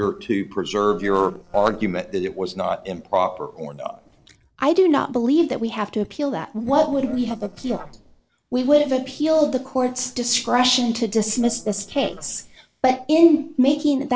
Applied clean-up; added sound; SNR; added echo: neural separator model SepFormer DNS4.